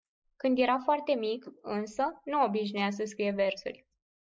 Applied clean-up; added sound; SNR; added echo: neural mask model Resemble Enhance denoiser.